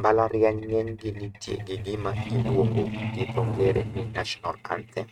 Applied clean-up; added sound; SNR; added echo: neural mask model RNNoise.